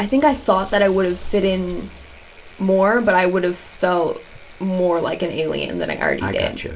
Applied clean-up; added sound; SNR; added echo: none; Bicycle; 14 dB; reverberation time 0.2 s.